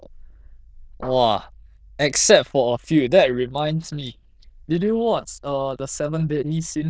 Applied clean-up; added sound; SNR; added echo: neural diffusion model UNIVERSE++.